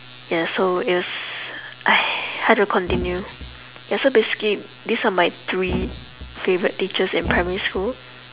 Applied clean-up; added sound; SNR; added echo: none; Thump, thud; 9 dB; none.